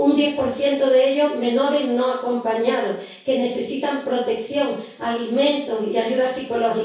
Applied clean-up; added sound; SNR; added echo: none; none; none; reverberation time 0.6 s.